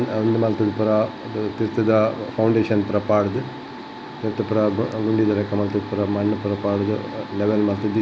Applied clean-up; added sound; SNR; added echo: none; none; none; none.